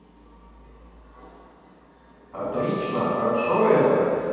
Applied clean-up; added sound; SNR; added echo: none; Wind instrument, woodwind instrument; 12 dB; reverberation time 2.1 s.